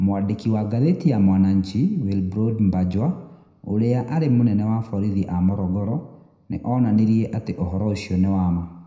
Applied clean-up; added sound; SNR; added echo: none; none; none; reverberation time 0.7 s.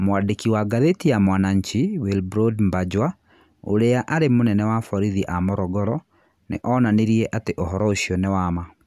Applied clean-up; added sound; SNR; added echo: none; none; none; none.